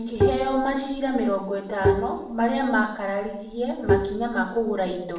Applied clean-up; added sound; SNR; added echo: none; Bowed string instrument; 0 dB; reverberation time 0.6 s.